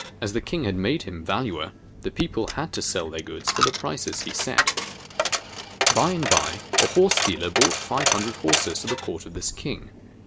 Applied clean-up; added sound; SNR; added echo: none; Coin (dropping); 0 dB; none.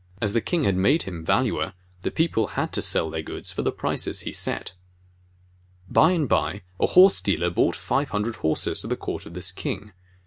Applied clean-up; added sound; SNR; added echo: none; none; none; none.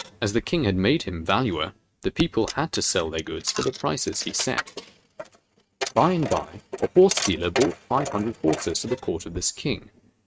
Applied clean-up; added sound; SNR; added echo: neural mask model RNNoise.